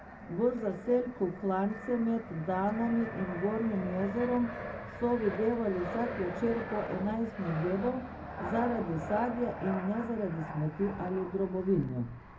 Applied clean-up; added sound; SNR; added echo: none; Fixed-wing aircraft, airplane; 9 dB; reverberation time 0.4 s.